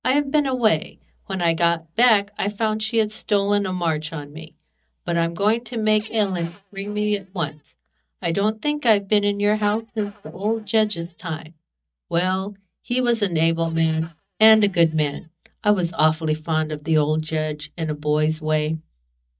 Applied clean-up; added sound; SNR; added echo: neural mask model DeepFilterNet 3.